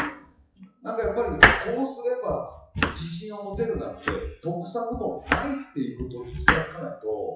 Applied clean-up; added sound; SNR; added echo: classical method WPE with log-MMSE.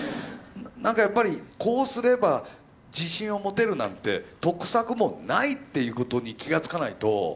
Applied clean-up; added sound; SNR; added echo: none; none; none; none.